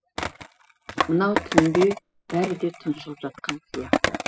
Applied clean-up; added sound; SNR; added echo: classical method spectral subtraction.